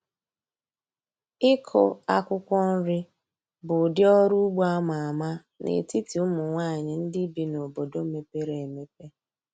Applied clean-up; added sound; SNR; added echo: none; none; none; none.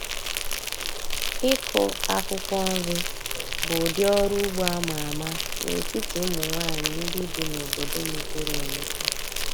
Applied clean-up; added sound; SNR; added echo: none; Insect; -1 dB; none.